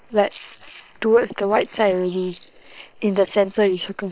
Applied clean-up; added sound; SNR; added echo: neural separator model SepFormer WHAM!.